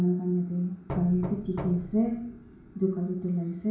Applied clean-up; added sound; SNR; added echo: none; Knock; 11 dB; reverberation time 0.6 s.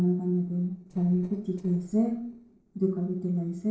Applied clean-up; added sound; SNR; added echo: neural separator model SepFormer DNS4.